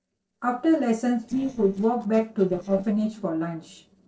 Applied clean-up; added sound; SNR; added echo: neural separator model SepFormer DNS4.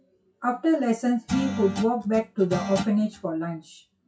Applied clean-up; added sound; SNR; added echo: classical method WPE with log-MMSE.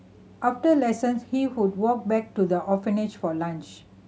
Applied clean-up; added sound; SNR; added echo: none; none; none; none.